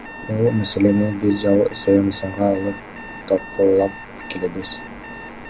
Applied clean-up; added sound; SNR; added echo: none; Alarm; 18 dB; none.